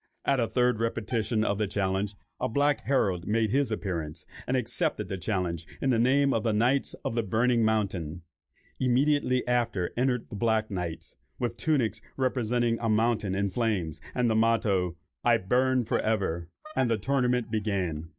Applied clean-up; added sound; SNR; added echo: neural mask model DeepFilterNet 3.